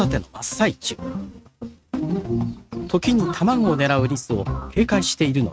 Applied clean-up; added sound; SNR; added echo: neural mask model RNNoise.